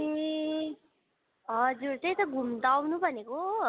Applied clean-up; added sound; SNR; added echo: none; none; none; none.